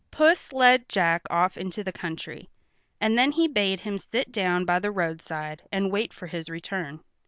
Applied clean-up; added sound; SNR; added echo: none; none; none; none.